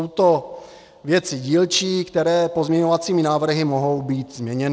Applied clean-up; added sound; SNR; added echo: none; none; none; none.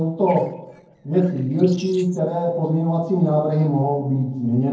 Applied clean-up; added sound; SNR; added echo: neural separator model SepFormer DNS4.